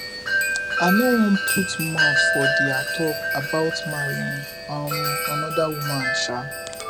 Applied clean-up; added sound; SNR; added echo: none; Wind chime; -1 dB; none.